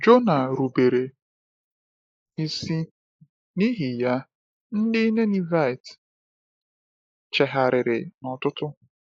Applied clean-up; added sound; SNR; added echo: neural mask model Resemble Enhance denoiser.